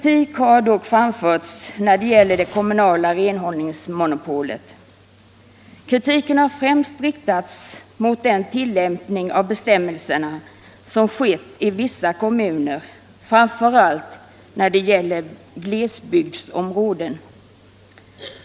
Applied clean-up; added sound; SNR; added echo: none; Drawer open or close; 20 dB; none.